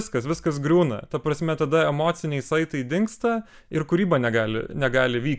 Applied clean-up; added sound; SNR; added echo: none; none; none; none.